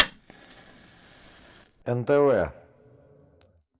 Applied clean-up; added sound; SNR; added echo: none; Fire; 7 dB; reverberation time 1.6 s.